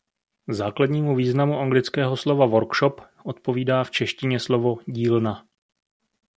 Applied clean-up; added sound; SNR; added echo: none; none; none; none.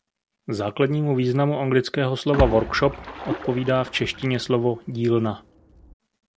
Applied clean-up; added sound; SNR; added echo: none; Splash, splatter; 9 dB; none.